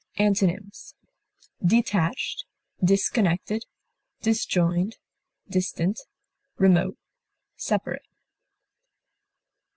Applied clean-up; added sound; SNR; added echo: none; none; none; none.